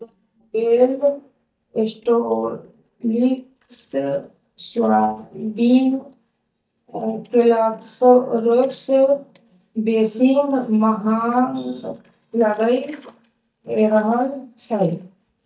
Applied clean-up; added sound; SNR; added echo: neural mask model DeepFilterNet 3.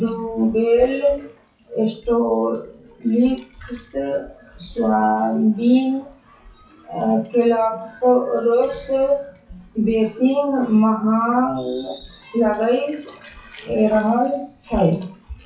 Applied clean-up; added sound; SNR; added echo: classical method WPE with log-MMSE.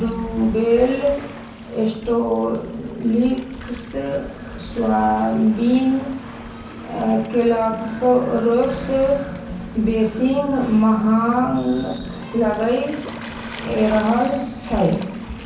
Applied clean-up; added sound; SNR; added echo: none; Waves, surf; 13 dB; reverberation time 0.6 s.